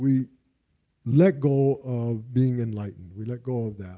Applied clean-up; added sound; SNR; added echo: none; none; none; none.